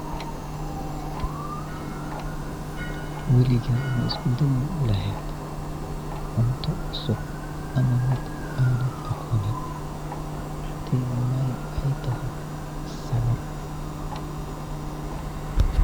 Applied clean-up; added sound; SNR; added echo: none; Clock; 2 dB; none.